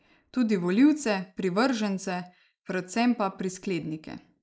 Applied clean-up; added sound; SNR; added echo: neural mask model Resemble Enhance denoiser.